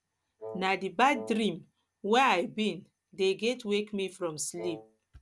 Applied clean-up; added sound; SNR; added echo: none; Wind instrument, woodwind instrument; 14 dB; none.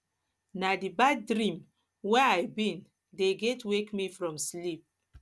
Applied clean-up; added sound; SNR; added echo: none; none; none; none.